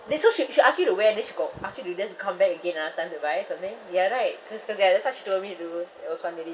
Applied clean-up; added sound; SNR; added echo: none; none; none; none.